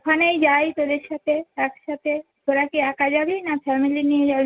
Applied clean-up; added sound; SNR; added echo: none; none; none; none.